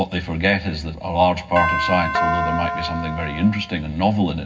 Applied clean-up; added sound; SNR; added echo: none; Doorbell; 2 dB; reverberation time 0.4 s.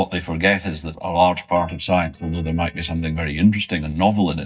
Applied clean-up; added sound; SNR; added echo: neural mask model DeepFilterNet 3.